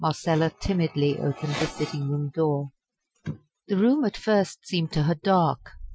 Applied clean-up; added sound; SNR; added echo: classical method Wiener filter.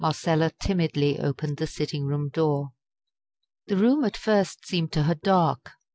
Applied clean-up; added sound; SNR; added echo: none; none; none; none.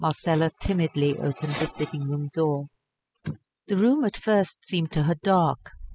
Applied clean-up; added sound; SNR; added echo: classical method spectral subtraction.